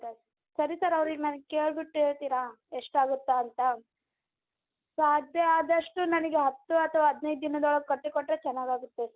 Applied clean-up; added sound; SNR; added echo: none; none; none; none.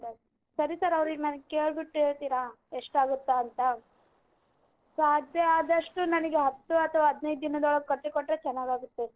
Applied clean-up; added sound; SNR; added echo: neural separator model SepFormer DNS4.